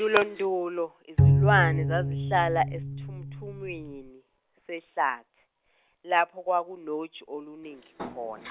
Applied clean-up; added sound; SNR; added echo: none; Bowed string instrument; -4 dB; none.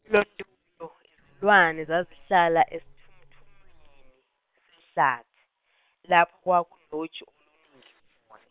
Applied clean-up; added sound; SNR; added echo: neural separator model SepFormer WHAM!.